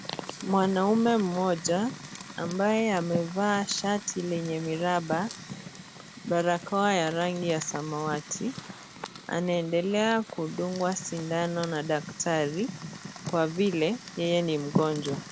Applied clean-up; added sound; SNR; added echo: none; Fire; 12 dB; none.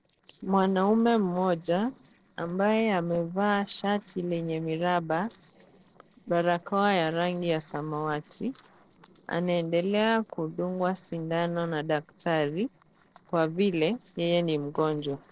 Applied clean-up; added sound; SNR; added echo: neural separator model SepFormer DNS4.